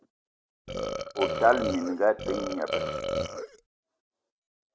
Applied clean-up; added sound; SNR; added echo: none; Burping, eructation; 2 dB; none.